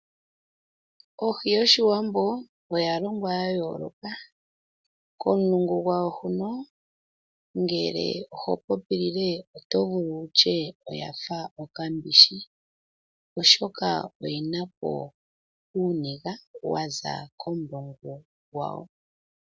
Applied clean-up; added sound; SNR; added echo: none; none; none; none.